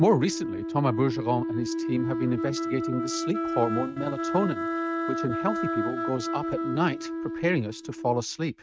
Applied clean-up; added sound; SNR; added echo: neural mask model RNNoise.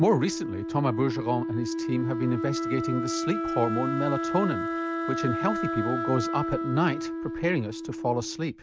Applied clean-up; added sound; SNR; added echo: none; Wind instrument, woodwind instrument; 2 dB; none.